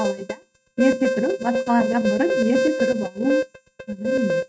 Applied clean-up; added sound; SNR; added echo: neural mask model RNNoise.